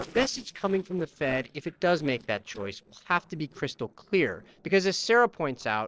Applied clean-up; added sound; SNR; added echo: neural separator model SepFormer DNS4.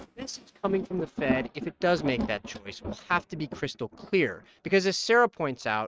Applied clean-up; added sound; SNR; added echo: neural mask model RNNoise.